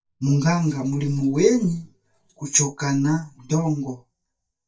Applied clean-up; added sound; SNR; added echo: neural mask model DeepFilterNet 3.